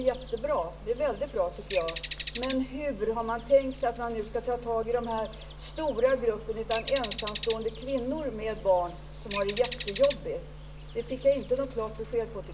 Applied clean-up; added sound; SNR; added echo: none; Bird; 1 dB; reverberation time 0.6 s.